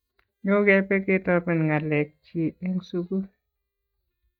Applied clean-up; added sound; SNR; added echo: neural mask model DeepFilterNet 3.